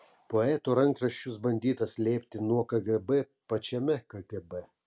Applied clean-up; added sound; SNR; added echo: none; none; none; none.